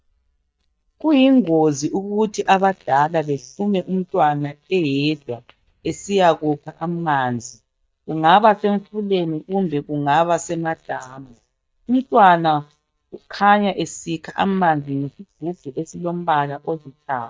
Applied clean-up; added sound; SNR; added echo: neural mask model DeepFilterNet 3.